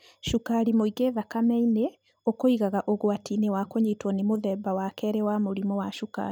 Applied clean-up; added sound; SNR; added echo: none; none; none; none.